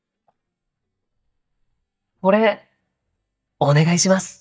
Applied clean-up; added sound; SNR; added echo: neural mask model DeepFilterNet 3.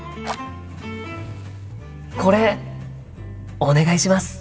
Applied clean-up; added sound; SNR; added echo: none; Fire; 20 dB; reverberation time 1.9 s.